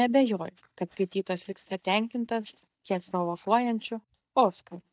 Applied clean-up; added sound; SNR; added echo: neural mask model DeepFilterNet 3.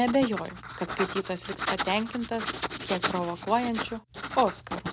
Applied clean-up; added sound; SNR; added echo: none; Writing; 6 dB; none.